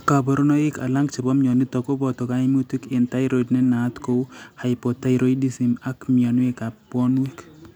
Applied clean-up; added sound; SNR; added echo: none; none; none; none.